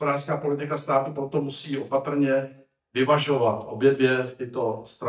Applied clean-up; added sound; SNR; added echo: neural mask model DeepFilterNet 3.